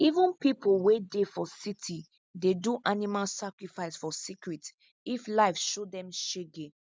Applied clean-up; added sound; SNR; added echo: none; none; none; none.